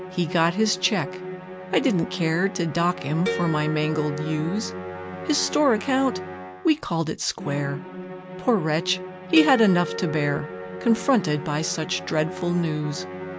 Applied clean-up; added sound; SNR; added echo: none; Musical instrument + Harp; 9 dB; none.